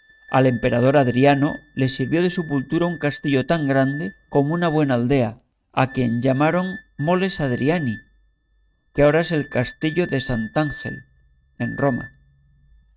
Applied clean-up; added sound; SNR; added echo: neural mask model RNNoise.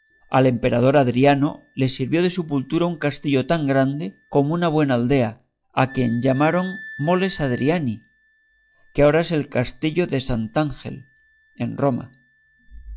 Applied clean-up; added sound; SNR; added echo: classical method log-MMSE.